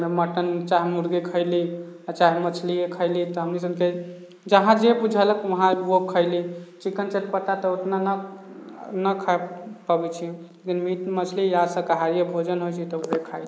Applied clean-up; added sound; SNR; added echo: neural mask model Resemble Enhance denoiser.